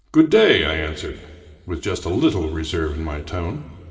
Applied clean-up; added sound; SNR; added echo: none; none; none; reverberation time 2.1 s.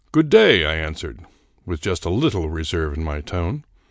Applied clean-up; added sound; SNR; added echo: none; none; none; none.